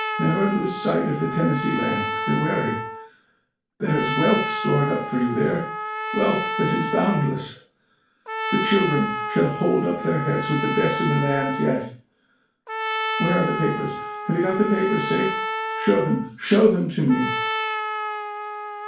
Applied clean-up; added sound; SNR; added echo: none; Trumpet; 5 dB; reverberation time 0.4 s.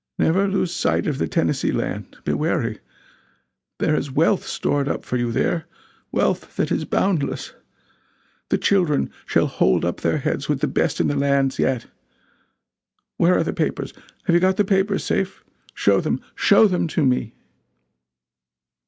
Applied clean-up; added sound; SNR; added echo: none; none; none; none.